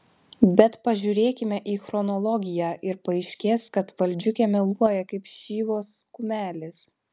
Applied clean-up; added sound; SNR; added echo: none; none; none; none.